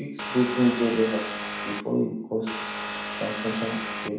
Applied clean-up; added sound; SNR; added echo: none; Vehicle; 5 dB; reverberation time 0.7 s.